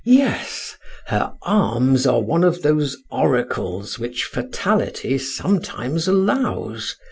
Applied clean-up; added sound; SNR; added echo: none; none; none; none.